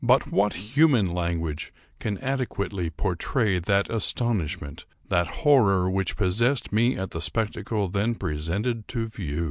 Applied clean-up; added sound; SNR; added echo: none; none; none; none.